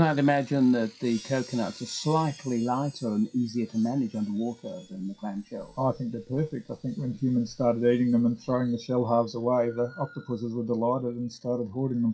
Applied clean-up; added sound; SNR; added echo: classical method WPE with log-MMSE.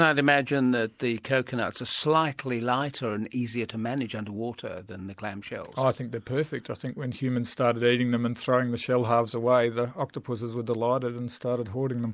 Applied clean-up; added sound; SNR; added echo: none; none; none; none.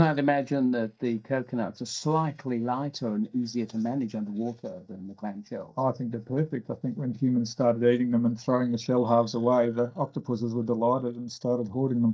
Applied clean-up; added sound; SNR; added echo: neural mask model DeepFilterNet 3.